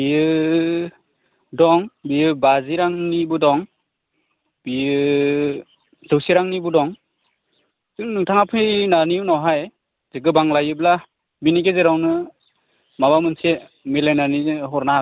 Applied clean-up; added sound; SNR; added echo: none; none; none; none.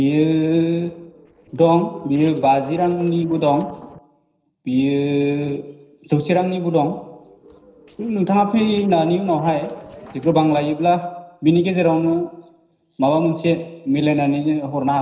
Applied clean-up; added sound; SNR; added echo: neural separator model SepFormer DNS4.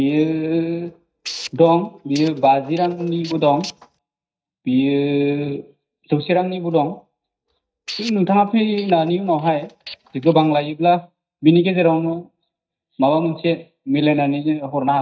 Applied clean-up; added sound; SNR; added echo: neural mask model DeepFilterNet 3.